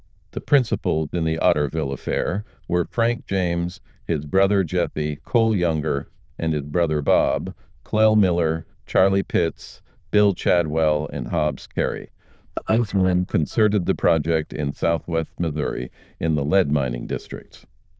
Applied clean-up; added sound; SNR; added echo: neural diffusion model UNIVERSE++.